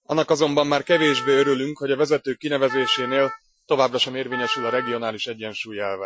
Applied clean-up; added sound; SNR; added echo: classical method Wiener filter.